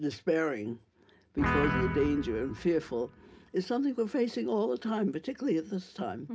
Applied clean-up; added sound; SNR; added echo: none; Guitar; 3 dB; reverberation time 0.3 s.